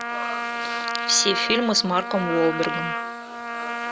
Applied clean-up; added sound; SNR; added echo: none; Trumpet; 4 dB; none.